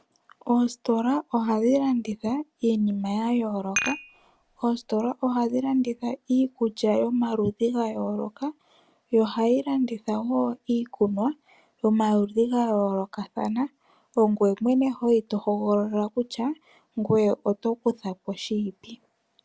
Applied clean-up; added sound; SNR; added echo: none; Dishes, pots, and pans; 8 dB; none.